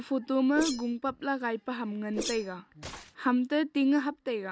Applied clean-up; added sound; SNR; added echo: none; Whoosh, swoosh, swish; 13 dB; none.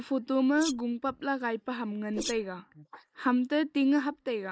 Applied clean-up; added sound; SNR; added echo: neural mask model Resemble Enhance denoiser.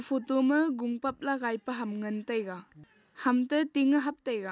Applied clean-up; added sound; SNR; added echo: none; none; none; none.